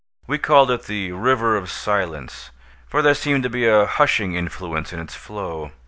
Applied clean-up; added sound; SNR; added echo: none; none; none; none.